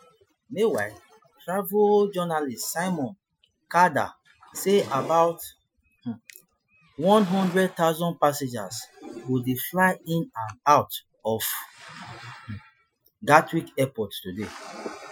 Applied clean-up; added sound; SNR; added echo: classical method Wiener filter.